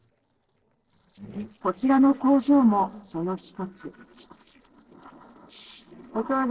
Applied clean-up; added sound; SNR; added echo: neural separator model SepFormer DNS4.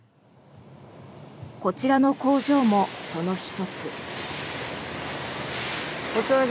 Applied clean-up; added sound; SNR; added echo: none; none; none; none.